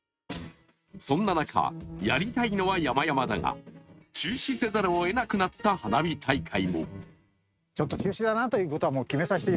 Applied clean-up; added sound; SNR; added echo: neural mask model RNNoise.